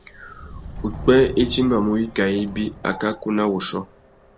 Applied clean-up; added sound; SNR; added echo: none; Subway, metro, underground; 15 dB; none.